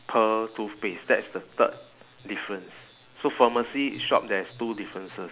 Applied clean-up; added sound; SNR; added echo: none; none; none; none.